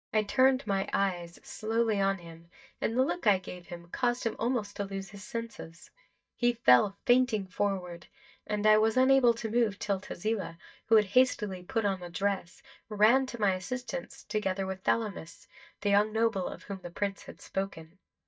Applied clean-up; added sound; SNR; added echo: neural mask model DeepFilterNet 3.